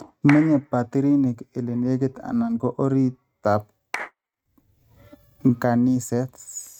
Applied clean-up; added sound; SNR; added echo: neural mask model RNNoise.